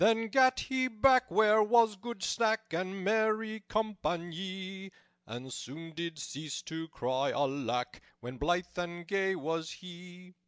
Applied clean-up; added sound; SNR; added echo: none; none; none; none.